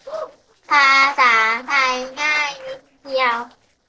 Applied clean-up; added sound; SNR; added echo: neural separator model SepFormer DNS4.